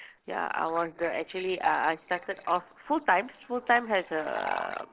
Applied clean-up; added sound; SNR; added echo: neural separator model SepFormer DNS4.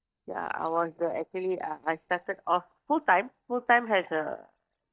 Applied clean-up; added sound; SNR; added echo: neural mask model DeepFilterNet 3.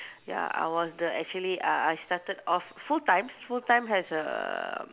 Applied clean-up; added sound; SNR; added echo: none; none; none; none.